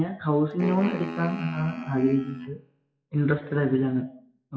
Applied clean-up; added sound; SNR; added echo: classical method WPE with log-MMSE.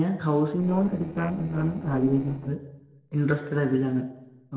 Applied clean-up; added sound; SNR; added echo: neural separator model SepFormer DNS4.